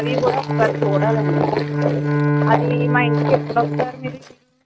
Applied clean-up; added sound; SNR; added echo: neural mask model RNNoise.